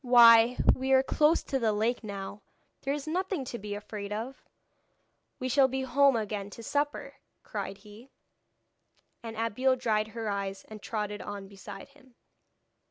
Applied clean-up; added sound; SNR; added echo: none; none; none; none.